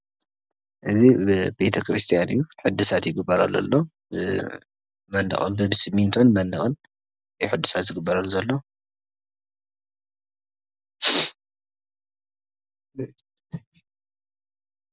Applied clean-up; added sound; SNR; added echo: none; none; none; none.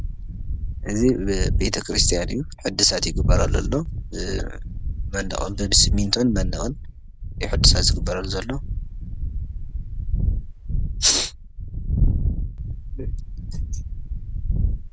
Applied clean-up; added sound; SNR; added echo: none; Wind; -2 dB; none.